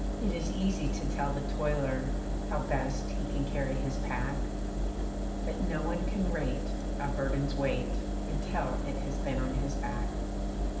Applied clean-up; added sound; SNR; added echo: none; Engine; -3 dB; reverberation time 0.9 s.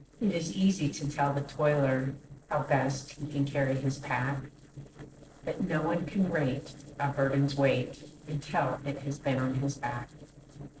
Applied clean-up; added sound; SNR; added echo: neural separator model SepFormer DNS4.